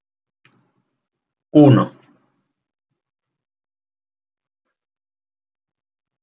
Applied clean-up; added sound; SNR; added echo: none; none; none; none.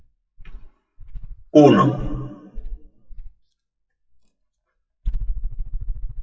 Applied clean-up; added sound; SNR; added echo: classical method WPE with log-MMSE.